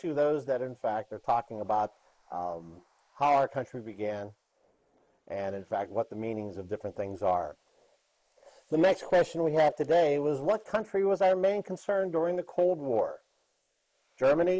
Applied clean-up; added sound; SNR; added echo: neural mask model Resemble Enhance denoiser.